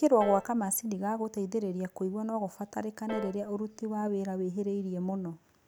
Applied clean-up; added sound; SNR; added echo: none; Piano; 15 dB; none.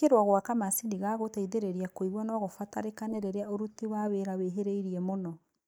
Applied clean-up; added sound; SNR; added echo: neural mask model Resemble Enhance denoiser.